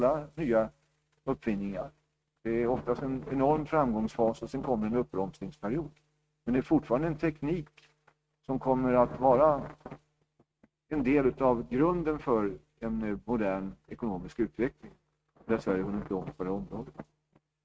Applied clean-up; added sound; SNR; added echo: neural mask model RNNoise.